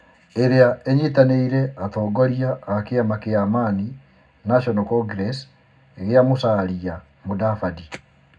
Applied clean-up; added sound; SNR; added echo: none; none; none; reverberation time 0.3 s.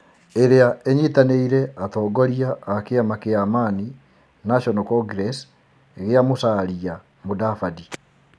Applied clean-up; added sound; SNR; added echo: none; none; none; none.